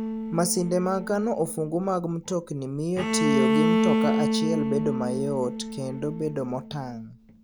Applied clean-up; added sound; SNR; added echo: none; Bowed string instrument; 0 dB; none.